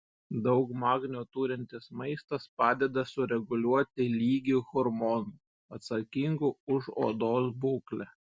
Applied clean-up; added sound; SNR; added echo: none; none; none; none.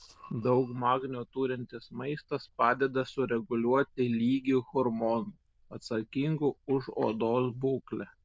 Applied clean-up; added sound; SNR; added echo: neural diffusion model UNIVERSE++.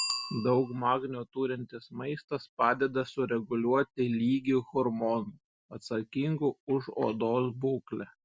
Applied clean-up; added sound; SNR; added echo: none; Bicycle bell; 16 dB; none.